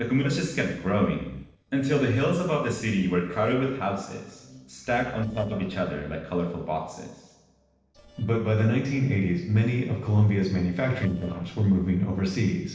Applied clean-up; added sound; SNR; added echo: neural separator model SepFormer DNS4.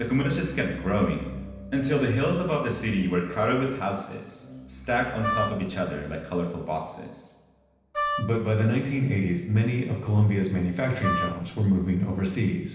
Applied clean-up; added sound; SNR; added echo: none; Wind instrument, woodwind instrument; 4 dB; reverberation time 0.9 s.